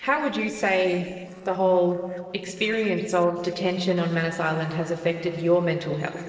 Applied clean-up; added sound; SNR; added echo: neural separator model SepFormer DNS4.